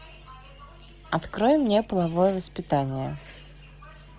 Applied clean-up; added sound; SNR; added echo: none; none; none; none.